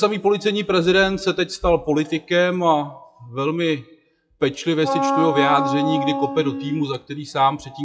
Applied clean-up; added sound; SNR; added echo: classical method WPE with log-MMSE.